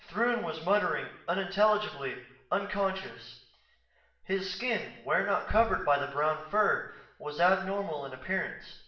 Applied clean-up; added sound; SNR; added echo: none; none; none; reverberation time 0.7 s.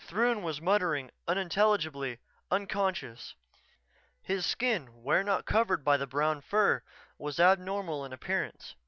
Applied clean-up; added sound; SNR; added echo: none; none; none; none.